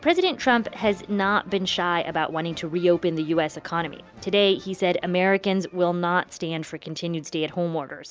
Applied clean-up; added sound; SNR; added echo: none; none; none; none.